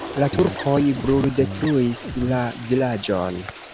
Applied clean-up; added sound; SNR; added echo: none; Guitar + Toilet flush; 10 dB; none.